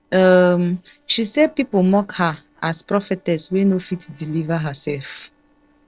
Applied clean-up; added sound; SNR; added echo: neural separator model SepFormer DNS4.